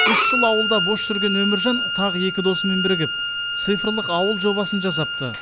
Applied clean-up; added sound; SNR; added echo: none; Bowed string instrument; 0 dB; none.